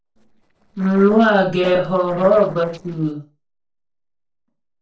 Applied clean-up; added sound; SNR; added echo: neural separator model SepFormer DNS4.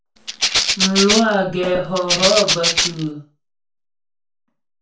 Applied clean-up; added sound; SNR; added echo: none; Rattle (instrument); -2 dB; reverberation time 0.3 s.